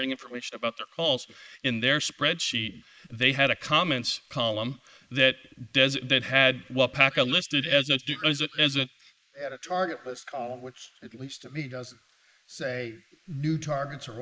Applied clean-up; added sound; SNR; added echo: neural mask model Resemble Enhance denoiser.